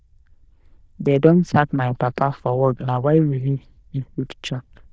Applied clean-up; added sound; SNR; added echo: neural diffusion model UNIVERSE++.